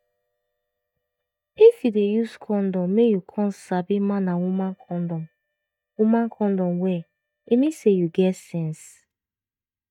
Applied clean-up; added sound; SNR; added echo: neural mask model DeepFilterNet 3.